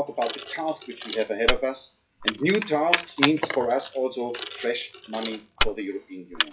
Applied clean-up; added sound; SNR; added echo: classical method WPE with log-MMSE.